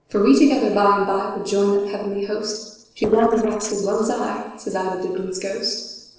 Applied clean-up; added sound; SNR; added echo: neural separator model SepFormer DNS4.